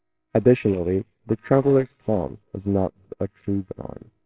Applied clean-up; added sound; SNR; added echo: neural separator model SepFormer WHAMR!.